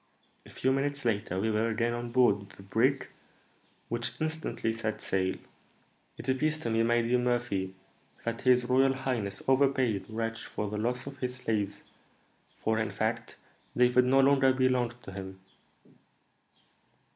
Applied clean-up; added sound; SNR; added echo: none; none; none; none.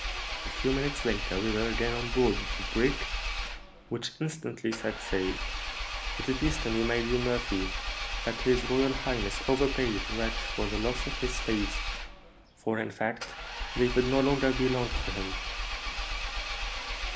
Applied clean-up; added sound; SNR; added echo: none; Engine; 3 dB; none.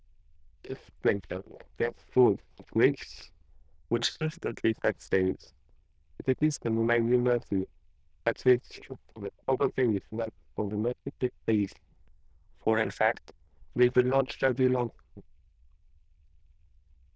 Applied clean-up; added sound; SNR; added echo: neural diffusion model UNIVERSE++.